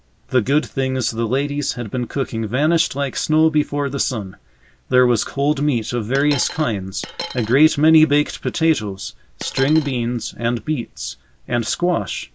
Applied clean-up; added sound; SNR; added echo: none; Coin (dropping); 11 dB; none.